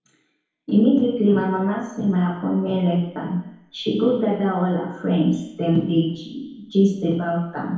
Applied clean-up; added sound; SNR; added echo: none; none; none; reverberation time 2.0 s.